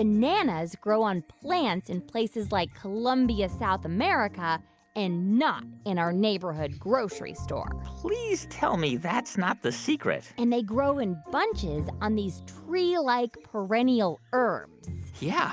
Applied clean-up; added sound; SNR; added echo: none; none; none; none.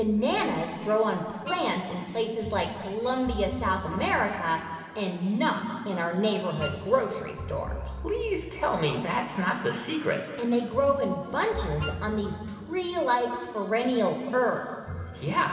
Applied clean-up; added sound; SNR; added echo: none; Wind instrument, woodwind instrument; 13 dB; reverberation time 2.5 s.